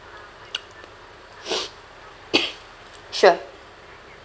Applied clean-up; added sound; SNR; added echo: none; none; none; none.